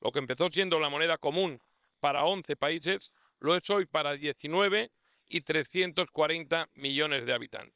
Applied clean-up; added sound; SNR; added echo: neural separator model SepFormer WHAM!.